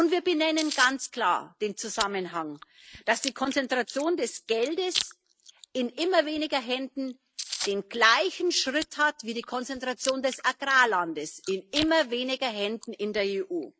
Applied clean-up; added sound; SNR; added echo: neural mask model RNNoise.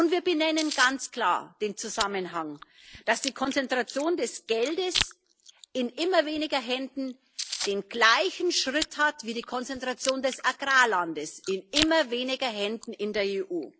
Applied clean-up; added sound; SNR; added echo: none; Chewing, mastication; 11 dB; none.